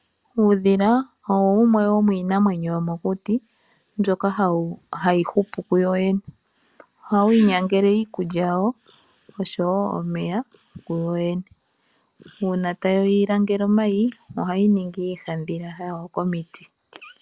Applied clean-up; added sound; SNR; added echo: none; none; none; none.